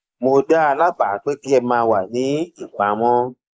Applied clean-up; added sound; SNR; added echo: neural mask model Resemble Enhance denoiser.